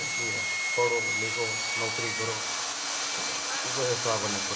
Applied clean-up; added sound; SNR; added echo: none; Sawing; -4 dB; reverberation time 1.0 s.